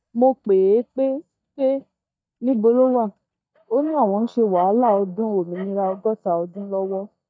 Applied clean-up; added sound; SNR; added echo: neural mask model DeepFilterNet 3.